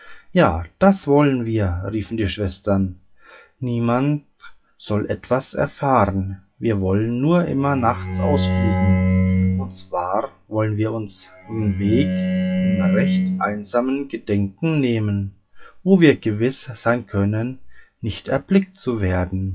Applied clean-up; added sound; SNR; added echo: classical method WPE with log-MMSE.